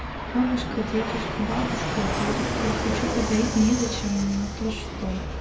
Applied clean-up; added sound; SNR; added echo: none; Fixed-wing aircraft, airplane; 3 dB; reverberation time 0.2 s.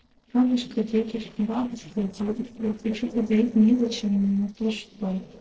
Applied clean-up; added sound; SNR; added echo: neural separator model SepFormer DNS4.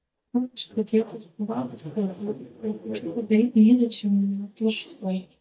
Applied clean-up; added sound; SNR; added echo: neural mask model DeepFilterNet 3.